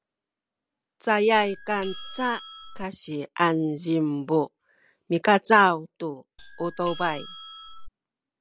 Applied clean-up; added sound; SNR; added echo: none; Doorbell; 13 dB; none.